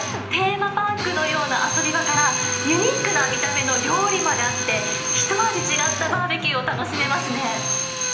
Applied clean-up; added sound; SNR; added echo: none; Drill; 3 dB; reverberation time 0.9 s.